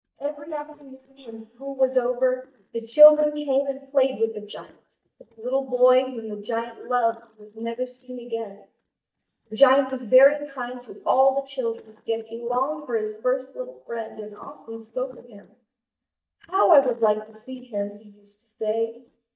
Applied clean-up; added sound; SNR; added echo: neural mask model DeepFilterNet 3.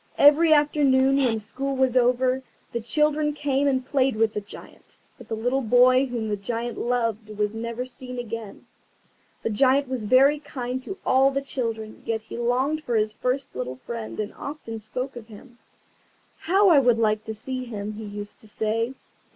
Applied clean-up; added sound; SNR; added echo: none; none; none; none.